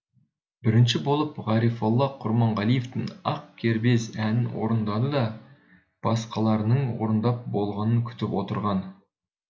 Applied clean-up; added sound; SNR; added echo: none; none; none; none.